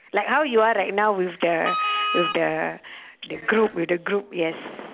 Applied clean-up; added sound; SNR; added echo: none; Wind instrument, woodwind instrument; 3 dB; none.